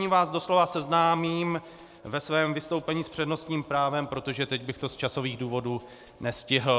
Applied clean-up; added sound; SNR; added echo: none; Rattle (instrument); 18 dB; none.